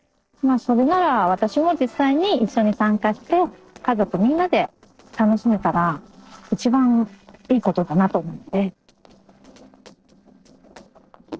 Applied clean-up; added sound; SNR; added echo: neural separator model SepFormer DNS4.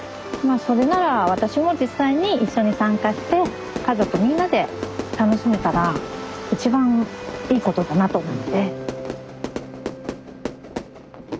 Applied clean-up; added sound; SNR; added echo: none; Fire / Fireworks; 12 dB; none.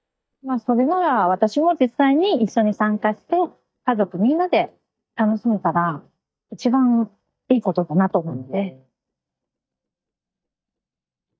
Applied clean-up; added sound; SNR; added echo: neural mask model DeepFilterNet 3.